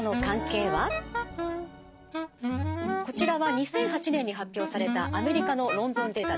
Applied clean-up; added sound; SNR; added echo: none; Wind instrument, woodwind instrument; 4 dB; none.